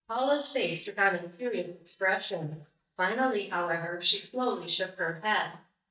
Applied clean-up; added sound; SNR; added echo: neural mask model DeepFilterNet 3.